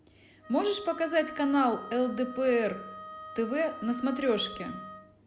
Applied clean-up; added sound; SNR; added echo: none; Wind instrument, woodwind instrument; 14 dB; none.